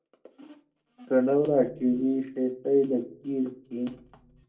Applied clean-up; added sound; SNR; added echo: none; none; none; reverberation time 0.2 s.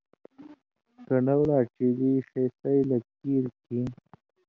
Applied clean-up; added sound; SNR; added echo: none; none; none; none.